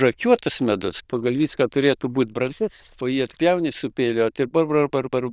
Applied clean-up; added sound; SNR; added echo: neural diffusion model UNIVERSE++.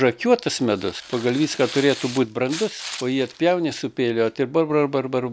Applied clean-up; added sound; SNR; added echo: none; Tearing; 16 dB; none.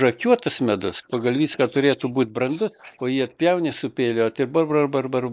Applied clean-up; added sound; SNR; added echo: neural mask model Resemble Enhance denoiser.